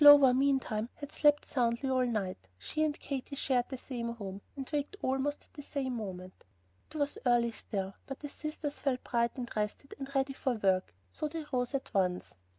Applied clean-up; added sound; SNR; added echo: none; none; none; none.